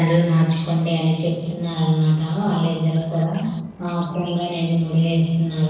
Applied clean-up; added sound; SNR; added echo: neural separator model SepFormer DNS4.